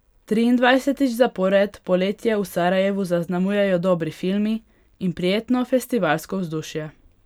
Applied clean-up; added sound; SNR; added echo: none; none; none; none.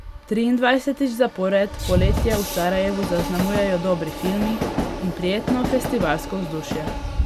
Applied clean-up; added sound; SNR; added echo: none; Train; 4 dB; none.